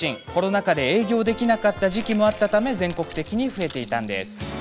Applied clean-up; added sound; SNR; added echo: none; Keys jangling; 11 dB; none.